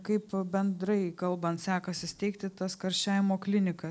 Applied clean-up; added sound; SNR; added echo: none; none; none; none.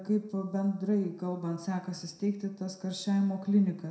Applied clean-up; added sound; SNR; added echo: none; none; none; reverberation time 0.6 s.